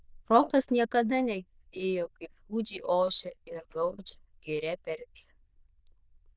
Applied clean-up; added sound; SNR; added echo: neural diffusion model UNIVERSE++.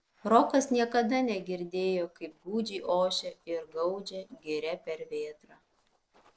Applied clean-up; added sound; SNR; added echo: neural separator model SepFormer DNS4.